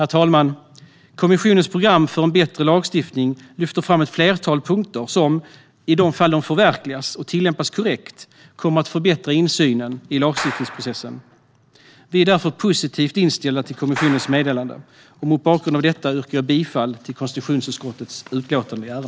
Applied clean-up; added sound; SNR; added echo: none; Clapping; 14 dB; none.